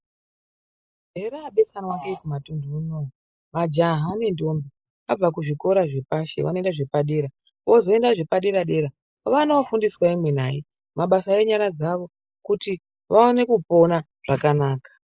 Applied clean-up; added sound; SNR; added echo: neural mask model Resemble Enhance denoiser.